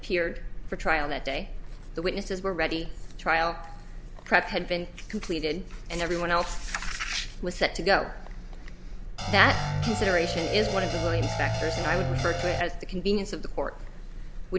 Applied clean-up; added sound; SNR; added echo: none; Guitar; 1 dB; none.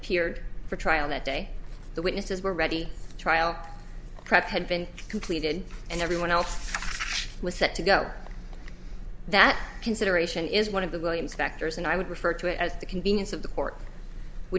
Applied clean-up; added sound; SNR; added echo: none; none; none; none.